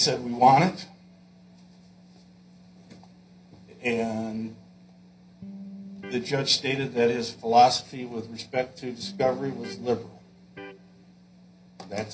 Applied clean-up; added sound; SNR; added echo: none; Electric guitar; 16 dB; reverberation time 0.4 s.